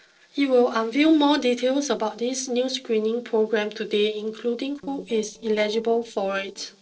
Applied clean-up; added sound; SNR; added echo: neural separator model SepFormer DNS4.